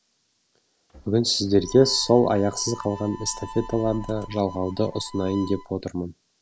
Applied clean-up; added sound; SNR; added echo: none; Motor vehicle (road) + Harmonica; 18 dB; none.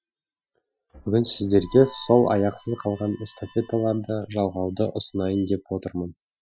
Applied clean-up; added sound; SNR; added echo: classical method Wiener filter.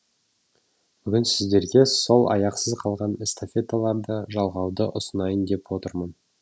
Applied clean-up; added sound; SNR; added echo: none; none; none; none.